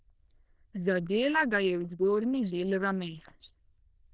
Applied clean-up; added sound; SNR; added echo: neural diffusion model UNIVERSE++.